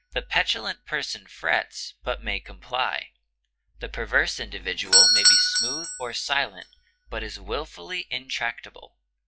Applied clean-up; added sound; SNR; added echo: classical method log-MMSE.